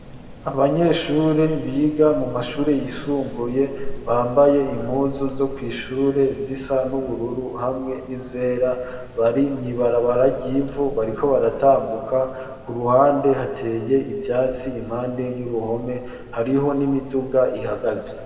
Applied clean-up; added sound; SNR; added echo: none; Rain; 14 dB; reverberation time 1.9 s.